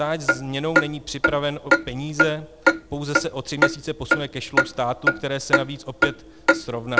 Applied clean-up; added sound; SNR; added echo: none; Clock; -5 dB; none.